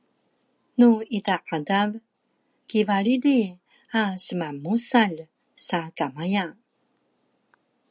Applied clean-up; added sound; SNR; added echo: none; none; none; none.